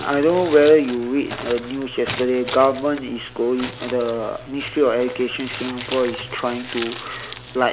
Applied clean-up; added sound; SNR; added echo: none; Crumpling, crinkling; 14 dB; none.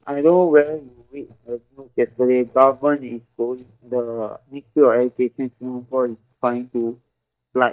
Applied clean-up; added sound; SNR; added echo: neural mask model DeepFilterNet 3.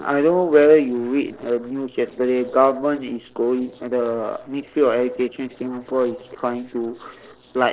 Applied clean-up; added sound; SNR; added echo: neural separator model SepFormer DNS4.